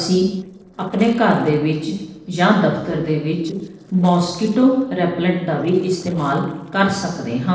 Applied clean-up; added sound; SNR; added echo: neural separator model SepFormer DNS4.